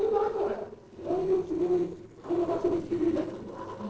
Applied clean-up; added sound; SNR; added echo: neural separator model SepFormer DNS4.